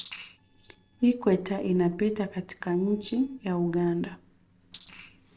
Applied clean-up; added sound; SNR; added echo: neural separator model SepFormer DNS4.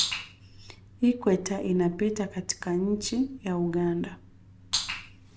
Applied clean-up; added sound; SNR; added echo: none; none; none; none.